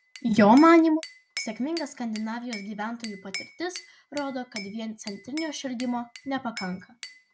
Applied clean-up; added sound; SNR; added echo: none; Glass / Bell; 17 dB; none.